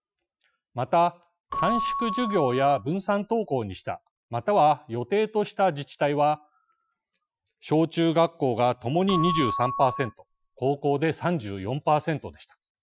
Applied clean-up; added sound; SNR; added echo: classical method Wiener filter.